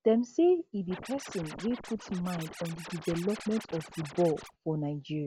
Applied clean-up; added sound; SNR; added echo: none; Scratching (performance technique); 14 dB; none.